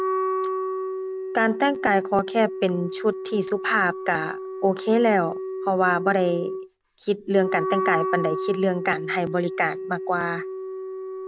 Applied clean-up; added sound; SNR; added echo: none; Wind instrument, woodwind instrument; 5 dB; none.